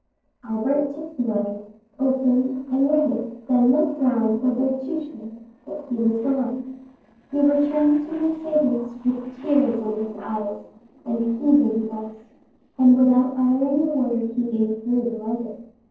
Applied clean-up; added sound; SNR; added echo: neural separator model SepFormer DNS4.